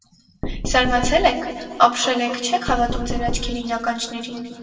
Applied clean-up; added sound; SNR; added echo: none; Knock; 6 dB; reverberation time 2.0 s.